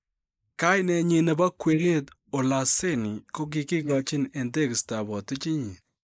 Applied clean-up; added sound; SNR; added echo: neural mask model Resemble Enhance denoiser.